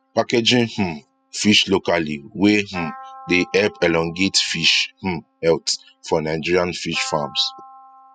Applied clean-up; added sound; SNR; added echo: classical method spectral subtraction.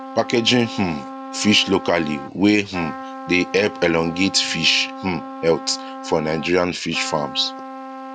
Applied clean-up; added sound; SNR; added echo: none; Trumpet; 12 dB; none.